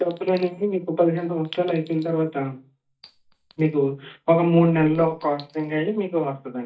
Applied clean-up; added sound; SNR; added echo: neural mask model DeepFilterNet 3.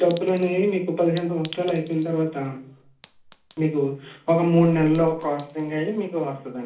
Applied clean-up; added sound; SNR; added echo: none; Chink, clink; 11 dB; reverberation time 0.4 s.